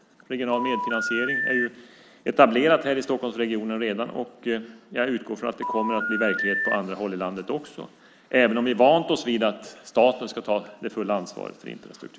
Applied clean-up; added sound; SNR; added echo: none; Telephone; 2 dB; none.